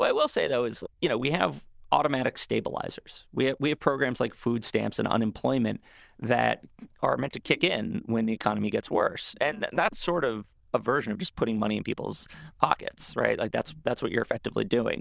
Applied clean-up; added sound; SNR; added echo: neural diffusion model UNIVERSE++.